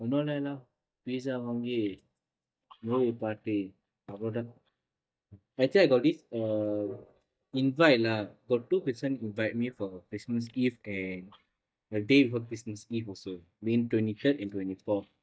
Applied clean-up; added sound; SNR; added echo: neural mask model DeepFilterNet 3.